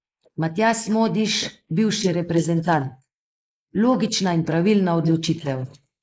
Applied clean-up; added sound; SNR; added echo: neural mask model Resemble Enhance denoiser.